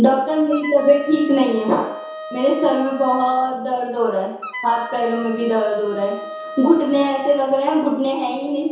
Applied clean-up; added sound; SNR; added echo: none; Wind instrument, woodwind instrument; 14 dB; reverberation time 0.7 s.